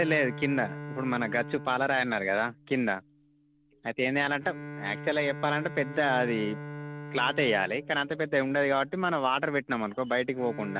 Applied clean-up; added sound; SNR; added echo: none; Bowed string instrument; 13 dB; none.